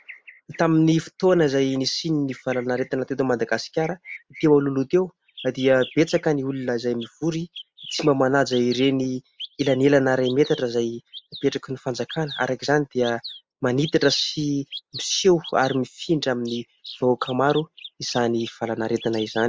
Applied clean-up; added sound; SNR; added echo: neural mask model Resemble Enhance denoiser.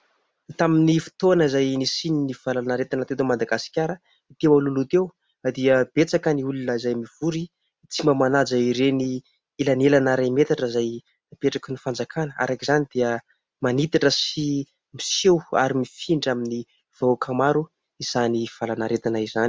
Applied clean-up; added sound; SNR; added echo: none; none; none; none.